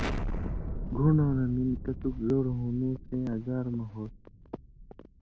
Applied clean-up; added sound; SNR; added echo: none; Explosion; 6 dB; none.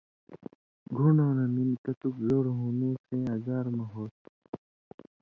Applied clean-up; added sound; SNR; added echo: none; none; none; none.